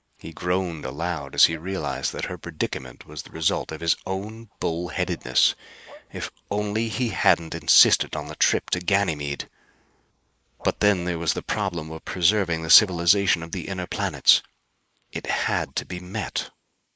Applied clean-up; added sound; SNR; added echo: neural mask model Resemble Enhance denoiser.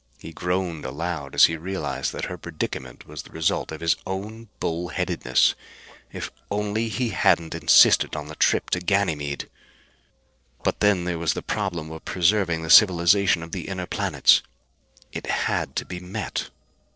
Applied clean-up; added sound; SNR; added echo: neural separator model SepFormer DNS4.